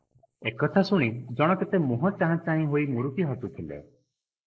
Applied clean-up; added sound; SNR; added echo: neural mask model Resemble Enhance denoiser.